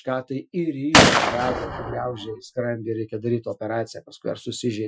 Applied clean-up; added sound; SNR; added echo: classical method Wiener filter.